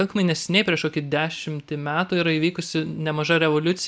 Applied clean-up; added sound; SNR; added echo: none; none; none; none.